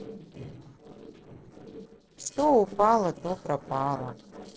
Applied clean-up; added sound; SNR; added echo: neural separator model SepFormer DNS4.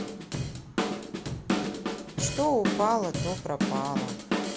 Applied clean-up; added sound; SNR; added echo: none; Drum / Drum kit; -1 dB; none.